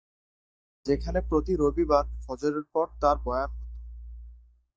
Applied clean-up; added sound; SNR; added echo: neural mask model DeepFilterNet 3.